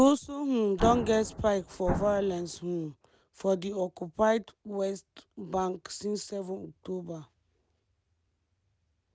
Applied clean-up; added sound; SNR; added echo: none; Explosion; 5 dB; none.